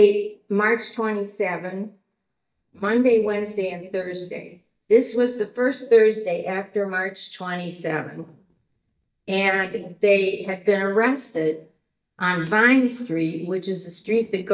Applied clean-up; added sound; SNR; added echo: neural mask model DeepFilterNet 3.